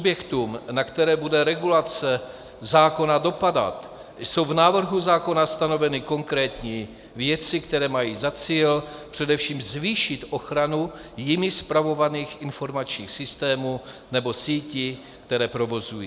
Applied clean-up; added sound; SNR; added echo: none; none; none; none.